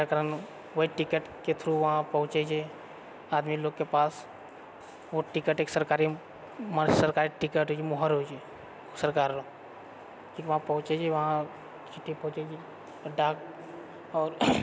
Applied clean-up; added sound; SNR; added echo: none; none; none; none.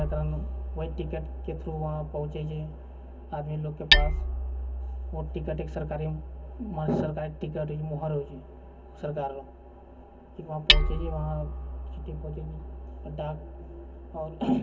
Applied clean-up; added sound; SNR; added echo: none; Hammer; -2 dB; reverberation time 0.3 s.